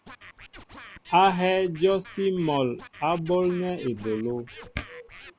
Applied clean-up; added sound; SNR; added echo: none; Scratching (performance technique); 20 dB; none.